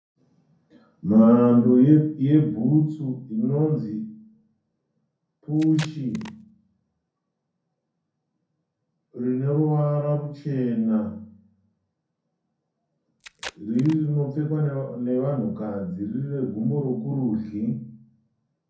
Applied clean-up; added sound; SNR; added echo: none; Packing tape, duct tape; 18 dB; reverberation time 0.5 s.